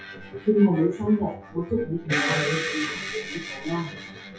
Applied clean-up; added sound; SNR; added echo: classical method WPE with log-MMSE.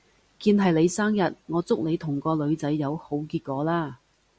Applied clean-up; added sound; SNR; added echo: none; none; none; none.